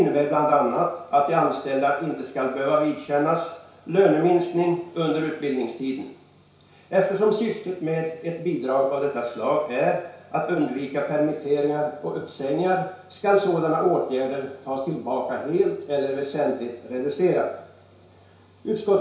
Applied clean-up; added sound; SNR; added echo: none; none; none; reverberation time 0.6 s.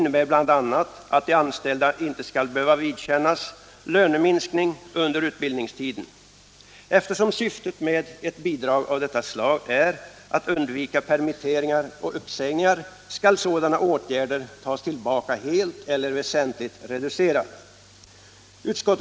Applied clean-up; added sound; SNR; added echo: none; none; none; none.